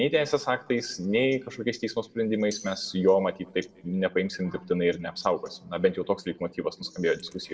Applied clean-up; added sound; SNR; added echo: none; Tambourine; 17 dB; reverberation time 0.5 s.